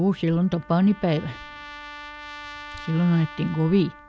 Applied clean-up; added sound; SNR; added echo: none; Trumpet; 17 dB; none.